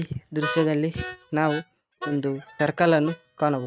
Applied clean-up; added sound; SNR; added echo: neural mask model RNNoise.